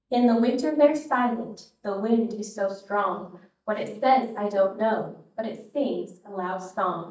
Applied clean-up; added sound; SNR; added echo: neural mask model DeepFilterNet 3.